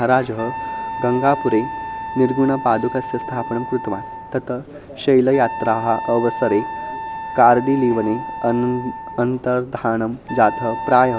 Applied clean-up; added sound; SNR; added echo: none; Wind instrument, woodwind instrument; 10 dB; none.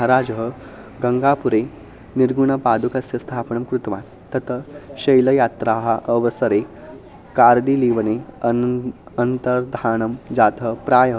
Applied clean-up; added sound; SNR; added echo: none; none; none; none.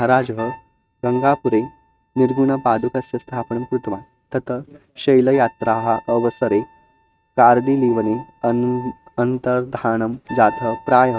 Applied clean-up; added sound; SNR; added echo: neural mask model RNNoise.